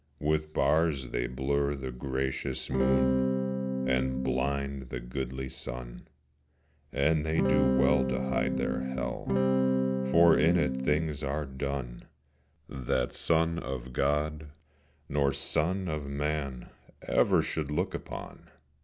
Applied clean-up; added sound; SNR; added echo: none; Electric guitar / Strum; -2 dB; none.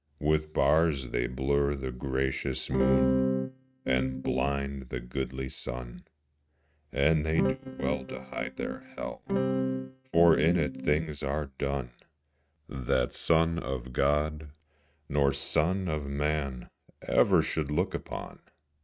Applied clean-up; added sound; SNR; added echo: neural mask model RNNoise.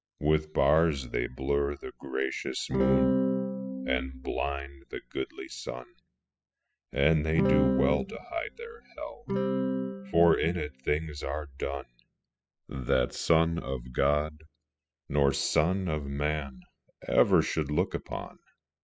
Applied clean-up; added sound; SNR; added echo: classical method spectral subtraction.